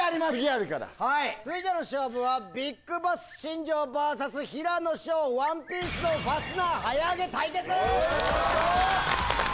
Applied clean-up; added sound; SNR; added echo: none; Doorbell + Cricket; 20 dB; none.